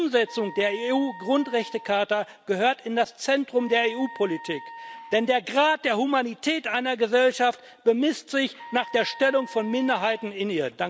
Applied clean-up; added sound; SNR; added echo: none; Wind instrument, woodwind instrument; 17 dB; none.